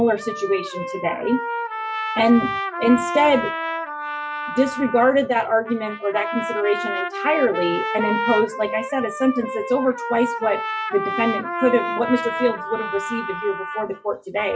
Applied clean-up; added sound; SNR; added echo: classical method log-MMSE.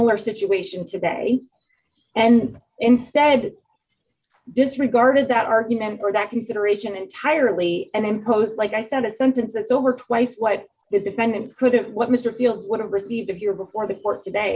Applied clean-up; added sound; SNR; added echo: none; none; none; none.